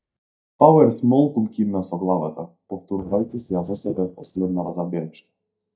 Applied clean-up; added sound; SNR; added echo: neural mask model DeepFilterNet 3.